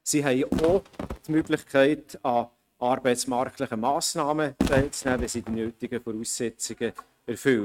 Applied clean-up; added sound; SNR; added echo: neural mask model RNNoise.